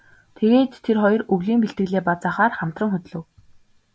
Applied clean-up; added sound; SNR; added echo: none; none; none; none.